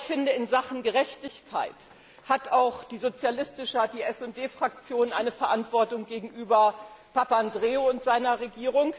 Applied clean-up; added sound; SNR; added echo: none; none; none; none.